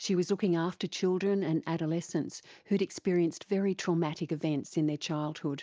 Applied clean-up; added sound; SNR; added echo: none; none; none; none.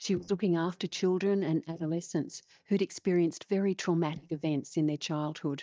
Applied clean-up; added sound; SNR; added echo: neural mask model DeepFilterNet 3.